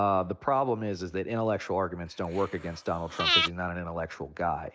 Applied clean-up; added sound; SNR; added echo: none; Breathing; 0 dB; none.